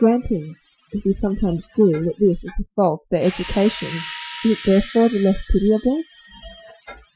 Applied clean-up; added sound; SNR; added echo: classical method Wiener filter.